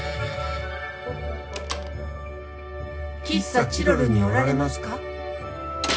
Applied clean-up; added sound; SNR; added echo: none; Slam; 14 dB; reverberation time 0.4 s.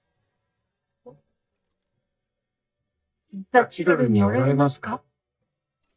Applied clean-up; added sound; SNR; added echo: neural mask model DeepFilterNet 3.